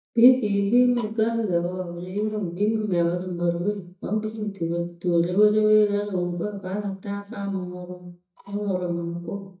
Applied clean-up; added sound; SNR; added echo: neural mask model DeepFilterNet 3.